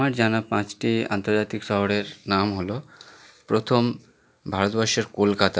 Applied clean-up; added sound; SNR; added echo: none; none; none; none.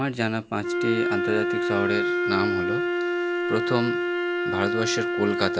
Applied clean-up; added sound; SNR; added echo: none; Wind instrument, woodwind instrument; -2 dB; none.